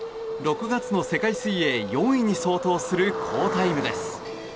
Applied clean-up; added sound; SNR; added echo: none; Cricket; 12 dB; none.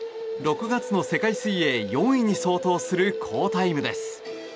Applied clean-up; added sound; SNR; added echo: none; none; none; none.